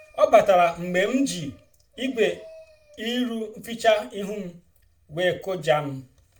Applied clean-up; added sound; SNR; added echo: none; none; none; reverberation time 0.3 s.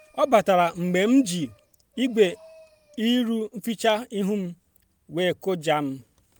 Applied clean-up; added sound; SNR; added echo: none; none; none; none.